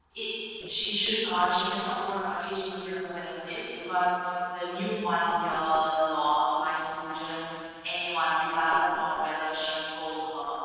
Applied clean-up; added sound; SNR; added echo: neural separator model SepFormer DNS4.